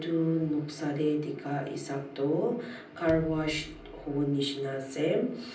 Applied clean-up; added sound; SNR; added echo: none; Bass drum; 18 dB; reverberation time 0.6 s.